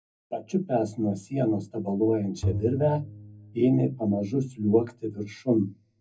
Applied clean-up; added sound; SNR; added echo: none; Bowed string instrument; 9 dB; reverberation time 0.3 s.